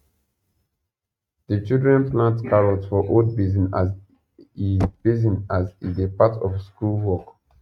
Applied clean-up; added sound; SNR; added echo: neural mask model RNNoise.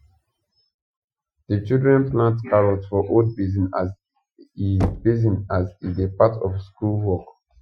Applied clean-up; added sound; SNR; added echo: classical method Wiener filter.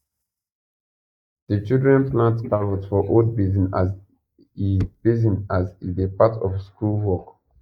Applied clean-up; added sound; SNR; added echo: neural mask model DeepFilterNet 3.